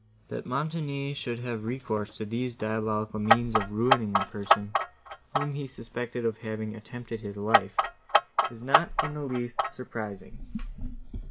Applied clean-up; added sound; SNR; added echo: none; Clock; -5 dB; none.